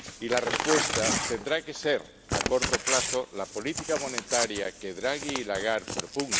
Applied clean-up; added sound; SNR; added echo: none; Crumpling, crinkling / Tearing; 1 dB; none.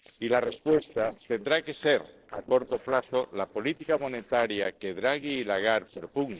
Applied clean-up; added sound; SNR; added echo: neural separator model SepFormer DNS4.